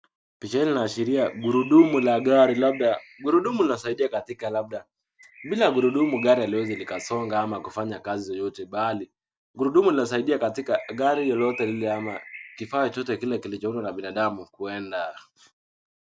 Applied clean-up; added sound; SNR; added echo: none; Bird; 18 dB; none.